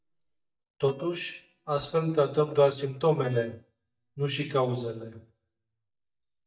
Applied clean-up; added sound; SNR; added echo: neural mask model DeepFilterNet 3.